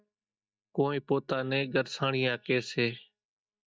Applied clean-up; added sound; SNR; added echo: neural mask model DeepFilterNet 3.